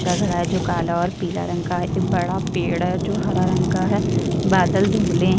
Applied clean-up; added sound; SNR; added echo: none; Fire; 0 dB; none.